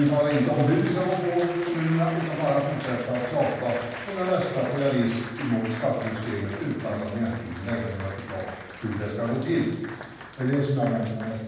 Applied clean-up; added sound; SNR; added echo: none; Applause; 13 dB; reverberation time 1.2 s.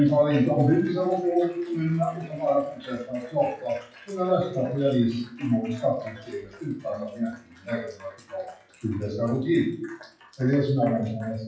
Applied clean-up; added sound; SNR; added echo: classical method WPE with log-MMSE.